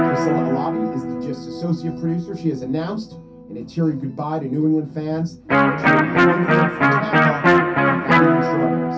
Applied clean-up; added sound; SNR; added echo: none; Electric guitar; -5 dB; reverberation time 0.3 s.